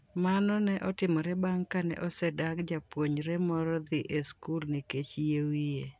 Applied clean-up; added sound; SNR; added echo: none; none; none; none.